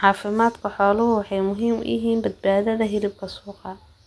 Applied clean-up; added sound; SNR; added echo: none; none; none; none.